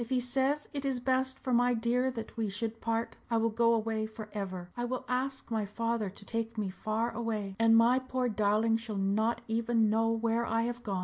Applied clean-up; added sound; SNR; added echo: none; none; none; none.